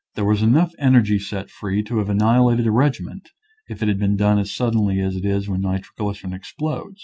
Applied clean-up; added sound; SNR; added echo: none; none; none; none.